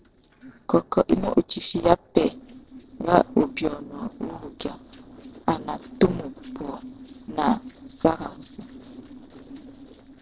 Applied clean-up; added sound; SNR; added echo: neural separator model SepFormer DNS4.